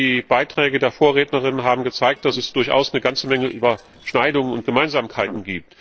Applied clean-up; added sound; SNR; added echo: neural separator model SepFormer DNS4.